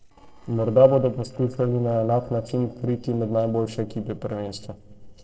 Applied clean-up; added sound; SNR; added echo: neural separator model SepFormer DNS4.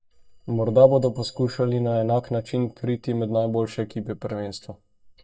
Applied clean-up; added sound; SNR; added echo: neural mask model DeepFilterNet 3.